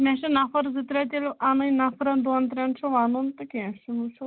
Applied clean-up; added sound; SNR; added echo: none; none; none; none.